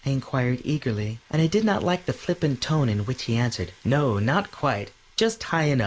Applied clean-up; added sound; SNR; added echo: neural mask model Resemble Enhance denoiser.